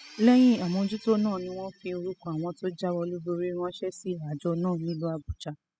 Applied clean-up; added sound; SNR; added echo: classical method spectral subtraction.